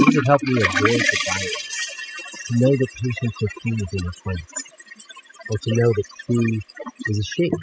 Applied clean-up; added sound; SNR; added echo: classical method spectral subtraction.